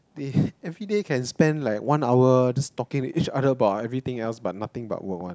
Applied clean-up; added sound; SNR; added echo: none; none; none; none.